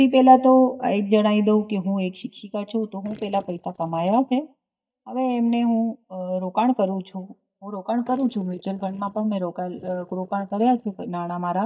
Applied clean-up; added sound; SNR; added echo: neural mask model DeepFilterNet 3.